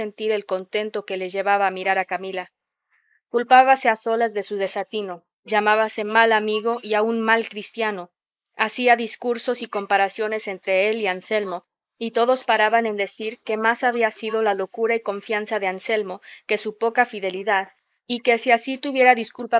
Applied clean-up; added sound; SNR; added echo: neural mask model Resemble Enhance denoiser.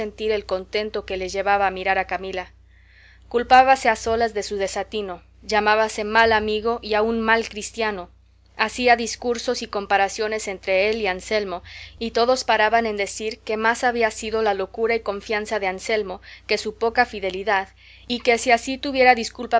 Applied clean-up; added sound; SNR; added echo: none; none; none; none.